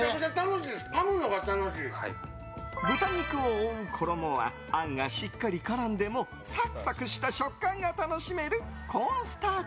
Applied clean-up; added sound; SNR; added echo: none; none; none; none.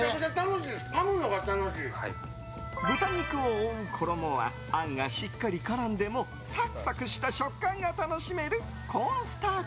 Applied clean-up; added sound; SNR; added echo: none; Mechanical fan; 13 dB; none.